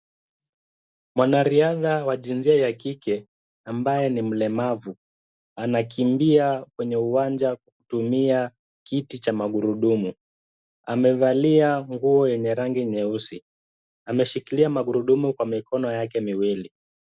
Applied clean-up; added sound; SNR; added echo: none; none; none; none.